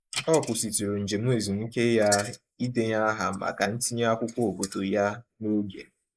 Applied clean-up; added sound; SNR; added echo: neural mask model Resemble Enhance denoiser.